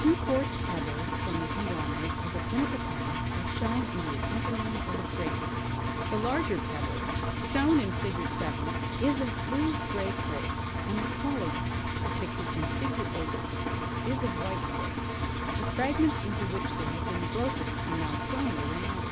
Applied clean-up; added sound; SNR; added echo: none; Engine; -3 dB; none.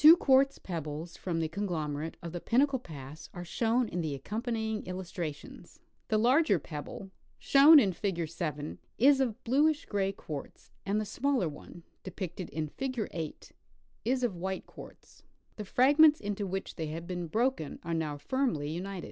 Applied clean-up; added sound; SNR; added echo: none; none; none; none.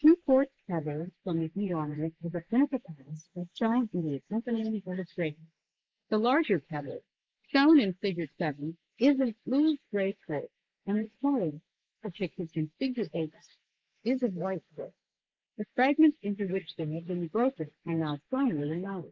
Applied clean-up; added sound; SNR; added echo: neural mask model Resemble Enhance denoiser.